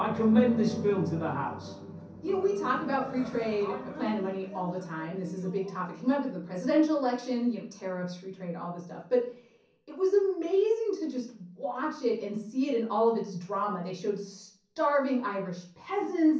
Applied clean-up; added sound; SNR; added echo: none; none; none; reverberation time 0.6 s.